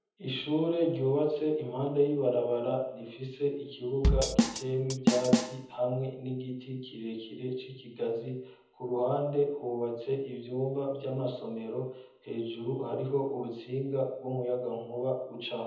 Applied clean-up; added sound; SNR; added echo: none; Drum / Drum kit; -3 dB; reverberation time 1.0 s.